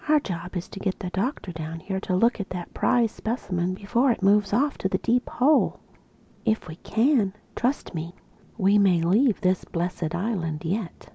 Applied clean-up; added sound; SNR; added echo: none; none; none; none.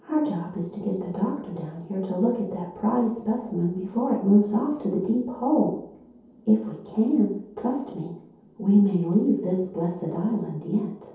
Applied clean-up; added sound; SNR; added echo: none; none; none; reverberation time 0.7 s.